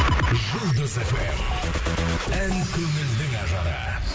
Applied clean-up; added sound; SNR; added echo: none; none; none; none.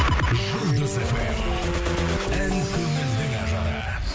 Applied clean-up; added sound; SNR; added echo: none; Piano; 8 dB; none.